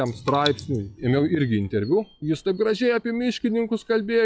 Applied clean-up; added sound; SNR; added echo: classical method log-MMSE.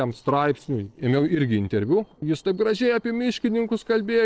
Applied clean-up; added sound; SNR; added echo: neural separator model SepFormer DNS4.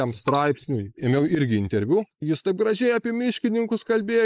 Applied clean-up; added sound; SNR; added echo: neural mask model Resemble Enhance denoiser.